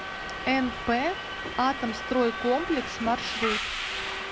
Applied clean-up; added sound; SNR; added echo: none; Subway, metro, underground; 4 dB; none.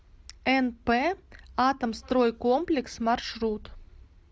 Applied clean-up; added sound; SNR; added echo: none; none; none; none.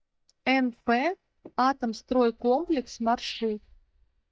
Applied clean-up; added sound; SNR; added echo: neural mask model DeepFilterNet 3.